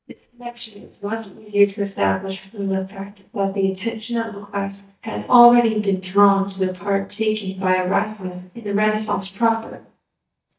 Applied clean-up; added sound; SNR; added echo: neural mask model DeepFilterNet 3.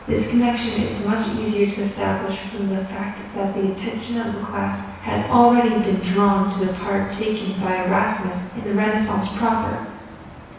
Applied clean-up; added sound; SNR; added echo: none; Car passing by / Traffic noise, roadway noise / Engine; 18 dB; reverberation time 1.1 s.